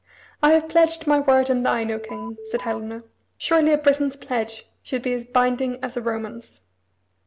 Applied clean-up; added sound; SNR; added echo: none; Alarm; 12 dB; none.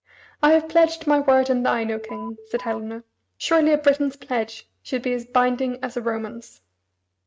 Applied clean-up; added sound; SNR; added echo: neural mask model RNNoise.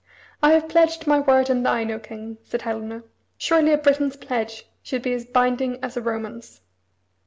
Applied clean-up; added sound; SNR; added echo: none; none; none; none.